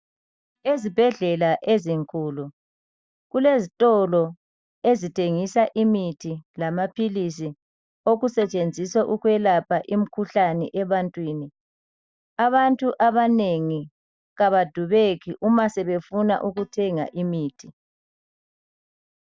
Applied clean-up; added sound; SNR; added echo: neural mask model DeepFilterNet 3.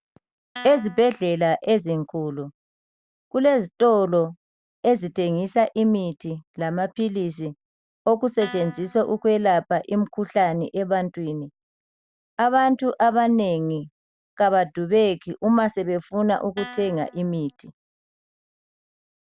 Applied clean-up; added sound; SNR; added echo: none; Guitar; 17 dB; none.